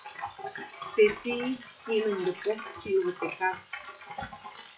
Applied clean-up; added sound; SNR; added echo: classical method WPE with log-MMSE.